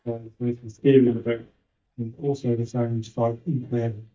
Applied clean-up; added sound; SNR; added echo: neural mask model DeepFilterNet 3.